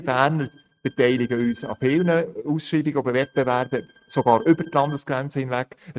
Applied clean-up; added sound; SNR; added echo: neural mask model RNNoise.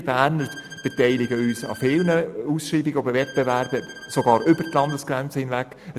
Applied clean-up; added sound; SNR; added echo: none; Bowed string instrument; 18 dB; none.